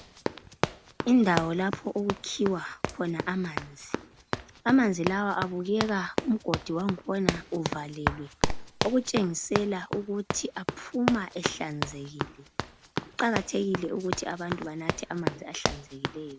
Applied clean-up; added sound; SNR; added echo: none; Run; 4 dB; none.